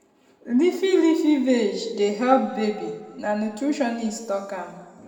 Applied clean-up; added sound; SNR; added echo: none; none; none; reverberation time 1.6 s.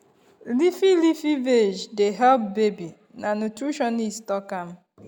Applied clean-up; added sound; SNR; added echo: none; none; none; none.